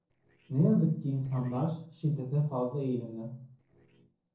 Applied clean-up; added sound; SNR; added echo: neural separator model SepFormer DNS4.